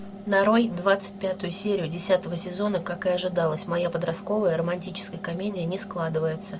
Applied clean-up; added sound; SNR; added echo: none; none; none; none.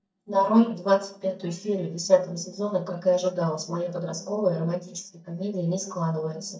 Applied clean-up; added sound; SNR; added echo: neural mask model DeepFilterNet 3.